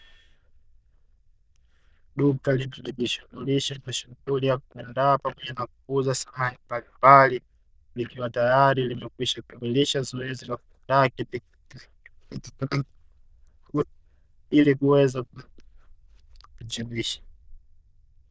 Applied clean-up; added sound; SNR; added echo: neural diffusion model UNIVERSE++.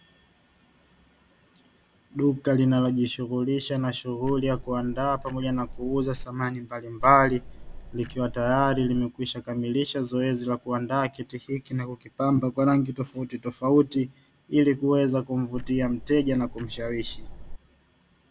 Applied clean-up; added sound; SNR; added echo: none; Tick-tock; 11 dB; none.